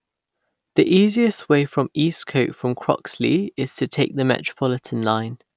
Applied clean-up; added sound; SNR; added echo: none; none; none; none.